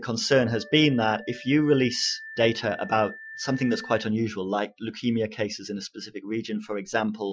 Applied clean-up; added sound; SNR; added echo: classical method Wiener filter.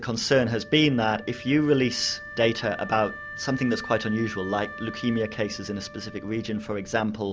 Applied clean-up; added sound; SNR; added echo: none; Wind instrument, woodwind instrument; 15 dB; none.